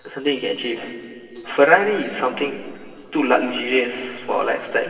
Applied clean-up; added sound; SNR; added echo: neural separator model SepFormer DNS4.